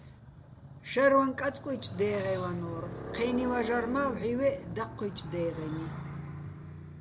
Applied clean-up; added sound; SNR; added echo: none; Motorcycle; 9 dB; none.